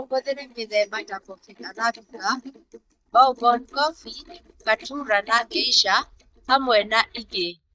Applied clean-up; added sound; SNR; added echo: neural mask model DeepFilterNet 3.